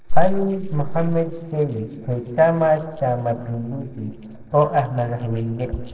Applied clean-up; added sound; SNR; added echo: neural separator model SepFormer DNS4.